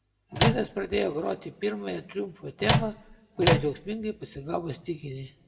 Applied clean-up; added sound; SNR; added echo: none; Microwave oven; -3 dB; reverberation time 0.6 s.